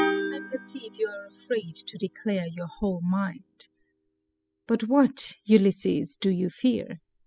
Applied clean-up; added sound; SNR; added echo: classical method spectral subtraction.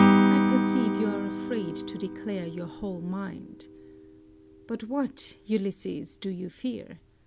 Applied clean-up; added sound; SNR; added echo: none; Acoustic guitar / Strum; -5 dB; none.